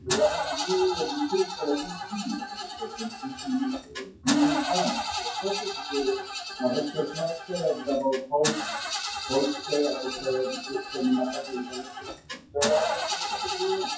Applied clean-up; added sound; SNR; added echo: classical method WPE with log-MMSE.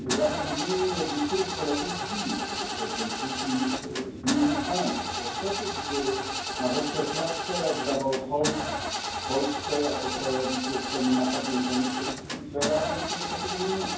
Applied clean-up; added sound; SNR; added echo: none; Engine starting / Car; 2 dB; reverberation time 0.9 s.